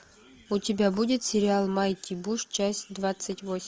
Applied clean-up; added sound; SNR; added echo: none; none; none; none.